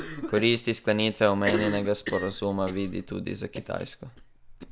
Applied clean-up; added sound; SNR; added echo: none; Cough; 9 dB; none.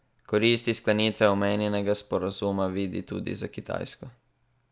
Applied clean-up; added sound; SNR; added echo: none; none; none; none.